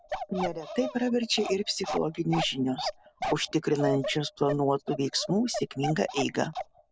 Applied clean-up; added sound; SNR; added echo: none; Bark; 8 dB; none.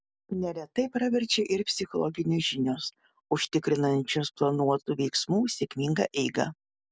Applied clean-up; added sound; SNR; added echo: none; none; none; none.